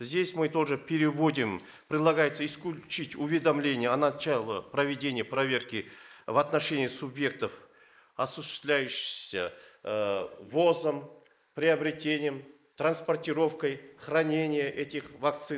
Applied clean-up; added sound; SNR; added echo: neural mask model Resemble Enhance denoiser.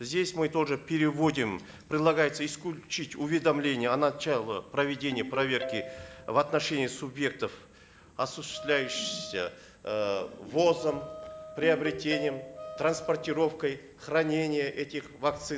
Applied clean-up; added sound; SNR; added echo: none; Ringtone + Wind instrument, woodwind instrument; 15 dB; none.